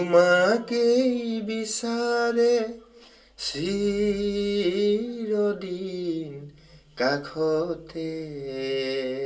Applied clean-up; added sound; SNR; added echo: none; none; none; reverberation time 0.2 s.